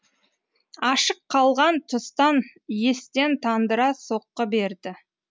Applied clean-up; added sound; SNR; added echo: none; none; none; none.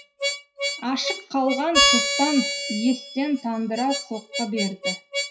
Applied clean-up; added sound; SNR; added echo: classical method WPE with log-MMSE.